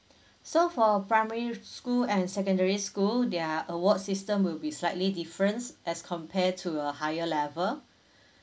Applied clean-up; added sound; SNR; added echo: none; none; none; none.